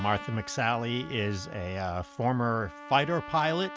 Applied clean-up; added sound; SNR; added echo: none; Trumpet; 15 dB; none.